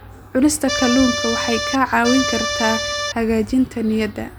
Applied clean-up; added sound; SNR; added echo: none; Accordion; 3 dB; none.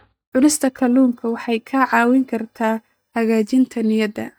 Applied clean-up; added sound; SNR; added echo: neural mask model DeepFilterNet 3.